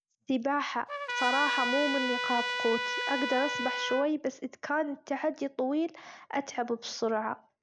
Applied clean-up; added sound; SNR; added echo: none; Trumpet; 1 dB; none.